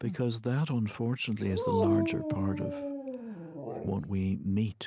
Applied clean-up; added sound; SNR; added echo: none; Dog; 2 dB; none.